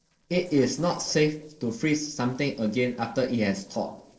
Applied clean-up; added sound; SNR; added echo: neural separator model SepFormer DNS4.